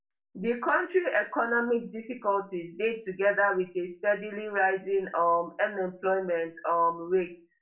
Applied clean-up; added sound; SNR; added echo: none; none; none; reverberation time 0.3 s.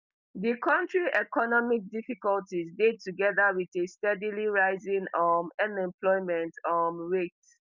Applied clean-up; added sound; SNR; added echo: none; none; none; none.